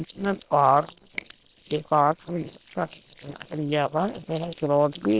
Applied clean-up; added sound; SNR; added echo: neural separator model SepFormer WHAM!.